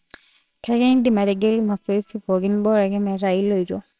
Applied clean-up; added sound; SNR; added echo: neural separator model SepFormer WHAMR!.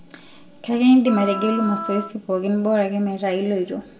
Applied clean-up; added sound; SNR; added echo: none; Wind instrument, woodwind instrument; 11 dB; reverberation time 0.6 s.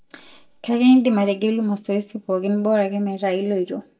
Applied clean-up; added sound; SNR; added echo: neural mask model DeepFilterNet 3.